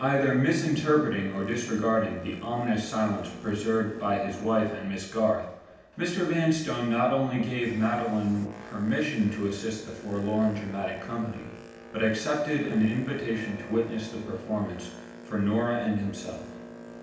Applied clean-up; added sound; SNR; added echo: none; Boat, Water vehicle; 17 dB; reverberation time 0.9 s.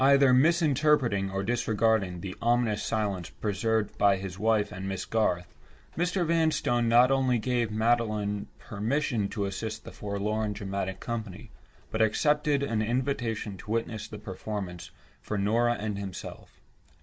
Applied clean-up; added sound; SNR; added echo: none; none; none; none.